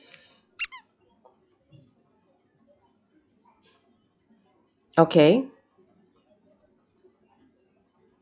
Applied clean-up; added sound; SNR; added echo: classical method log-MMSE.